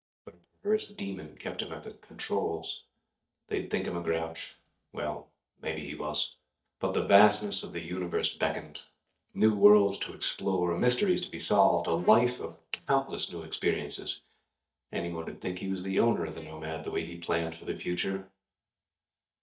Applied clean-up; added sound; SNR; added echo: neural mask model DeepFilterNet 3.